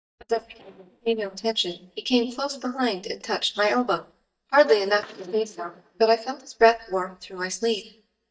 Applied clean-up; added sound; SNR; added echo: neural mask model DeepFilterNet 3.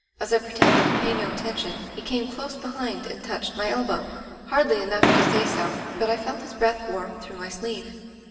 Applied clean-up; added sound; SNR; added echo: none; Fireworks; -2 dB; reverberation time 2.3 s.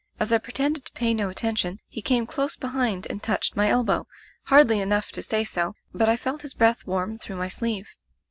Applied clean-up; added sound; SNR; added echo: none; none; none; none.